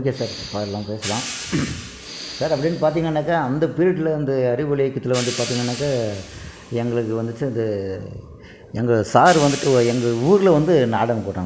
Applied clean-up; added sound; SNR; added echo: none; Hi-hat + Respiratory sounds; 15 dB; none.